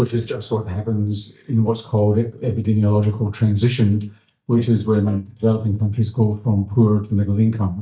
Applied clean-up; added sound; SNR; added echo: neural mask model DeepFilterNet 3.